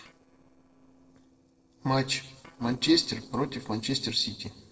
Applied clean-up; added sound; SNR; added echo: neural separator model SepFormer DNS4.